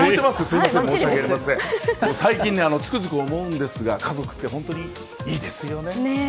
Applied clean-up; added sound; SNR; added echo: none; none; none; none.